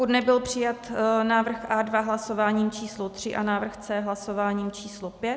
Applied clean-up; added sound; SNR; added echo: none; none; none; none.